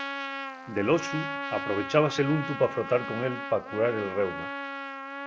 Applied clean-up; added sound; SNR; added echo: none; Trumpet; 7 dB; none.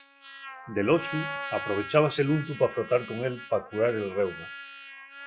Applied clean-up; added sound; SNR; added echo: classical method log-MMSE.